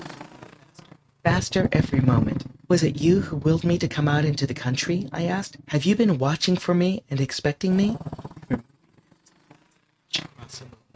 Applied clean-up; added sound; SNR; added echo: neural mask model RNNoise.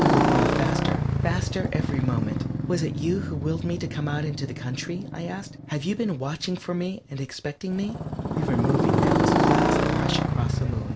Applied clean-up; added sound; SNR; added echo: none; Motorcycle; -4 dB; none.